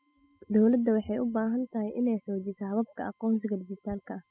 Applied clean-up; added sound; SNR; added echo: classical method spectral subtraction.